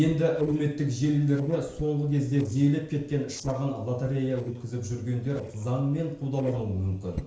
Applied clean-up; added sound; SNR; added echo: neural separator model SepFormer DNS4.